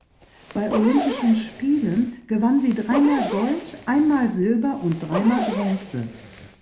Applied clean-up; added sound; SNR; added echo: none; Zipper (clothing); 11 dB; reverberation time 1.0 s.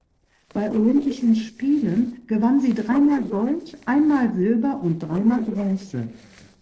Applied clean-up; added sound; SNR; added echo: neural separator model SepFormer DNS4.